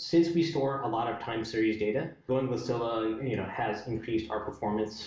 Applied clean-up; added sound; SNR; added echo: none; none; none; reverberation time 0.2 s.